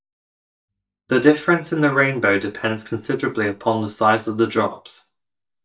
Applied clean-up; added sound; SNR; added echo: neural mask model DeepFilterNet 3.